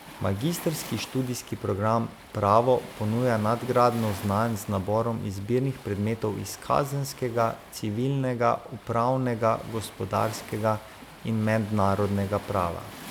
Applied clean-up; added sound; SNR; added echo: none; Waves, surf; 17 dB; none.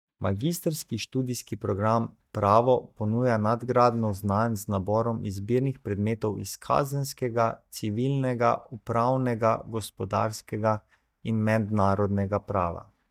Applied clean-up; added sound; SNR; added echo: neural mask model DeepFilterNet 3.